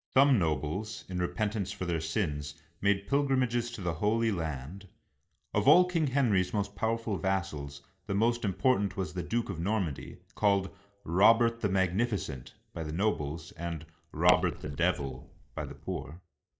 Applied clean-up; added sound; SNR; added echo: neural mask model DeepFilterNet 3.